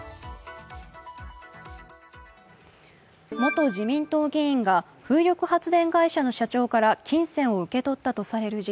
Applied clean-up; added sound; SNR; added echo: none; none; none; none.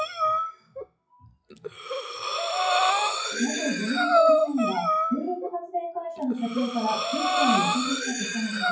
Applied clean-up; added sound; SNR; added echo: classical method WPE with log-MMSE.